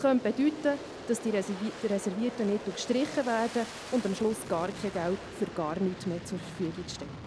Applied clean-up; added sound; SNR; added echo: none; Aircraft; 12 dB; none.